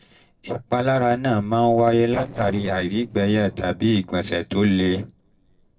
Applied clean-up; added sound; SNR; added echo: neural separator model SepFormer DNS4.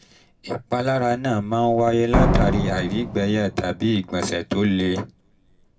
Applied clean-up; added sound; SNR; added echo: none; Slam; 4 dB; reverberation time 0.2 s.